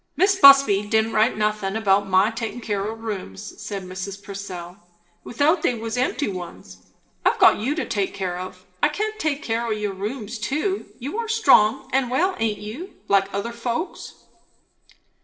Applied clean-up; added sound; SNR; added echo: neural separator model SepFormer DNS4.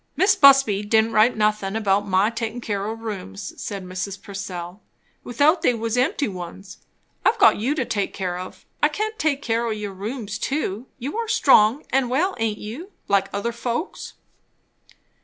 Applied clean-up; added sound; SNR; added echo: none; none; none; none.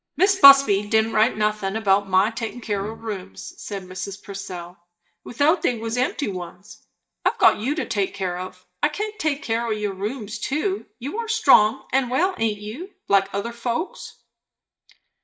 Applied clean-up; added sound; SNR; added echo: neural mask model DeepFilterNet 3.